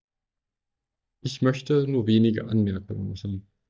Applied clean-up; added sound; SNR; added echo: neural mask model DeepFilterNet 3.